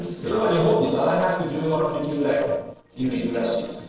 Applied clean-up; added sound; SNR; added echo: neural separator model SepFormer DNS4.